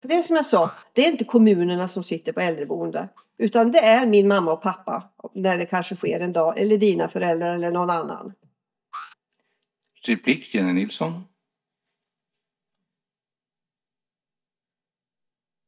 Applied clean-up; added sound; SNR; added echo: neural mask model DeepFilterNet 3.